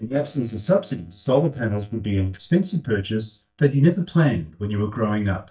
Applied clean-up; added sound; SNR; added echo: neural mask model DeepFilterNet 3.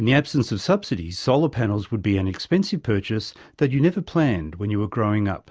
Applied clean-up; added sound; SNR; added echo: none; none; none; none.